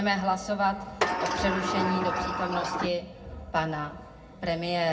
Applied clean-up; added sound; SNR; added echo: none; Sliding door; 0 dB; reverberation time 0.4 s.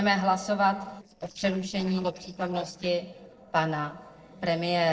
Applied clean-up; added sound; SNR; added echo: neural separator model SepFormer DNS4.